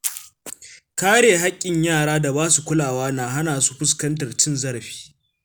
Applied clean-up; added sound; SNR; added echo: none; none; none; none.